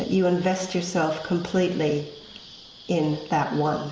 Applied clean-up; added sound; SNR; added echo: none; none; none; none.